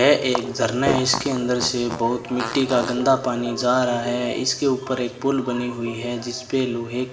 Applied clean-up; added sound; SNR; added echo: none; Fart; 8 dB; reverberation time 1.0 s.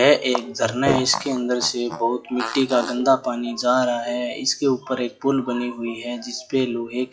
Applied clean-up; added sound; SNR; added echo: classical method WPE with log-MMSE.